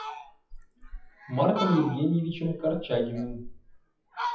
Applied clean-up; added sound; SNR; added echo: classical method WPE with log-MMSE.